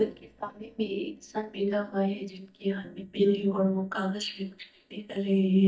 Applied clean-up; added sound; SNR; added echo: neural mask model DeepFilterNet 3.